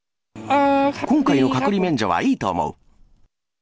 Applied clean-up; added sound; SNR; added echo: none; none; none; none.